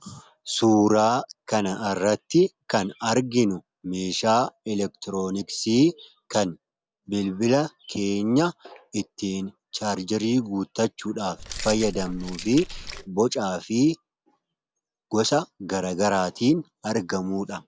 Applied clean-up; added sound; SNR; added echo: none; Keys jangling; 11 dB; none.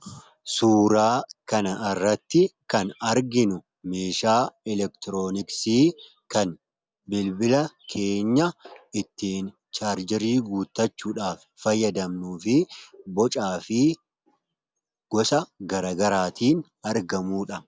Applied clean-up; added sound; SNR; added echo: none; none; none; none.